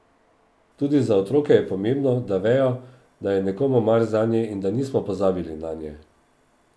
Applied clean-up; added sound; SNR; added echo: none; none; none; none.